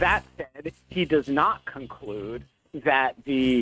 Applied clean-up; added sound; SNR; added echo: neural mask model RNNoise.